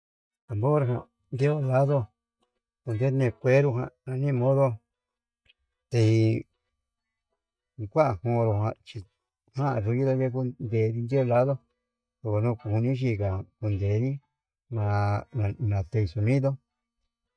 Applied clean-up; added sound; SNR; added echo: neural mask model DeepFilterNet 3.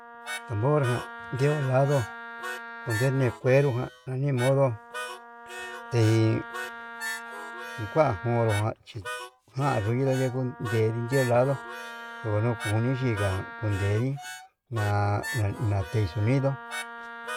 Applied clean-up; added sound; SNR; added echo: none; Harmonica + Wind instrument, woodwind instrument; 11 dB; none.